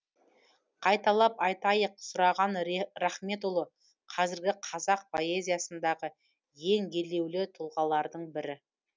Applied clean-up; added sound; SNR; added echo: none; none; none; none.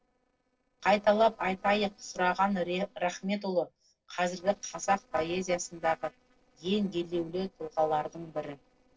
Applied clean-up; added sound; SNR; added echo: neural separator model SepFormer DNS4.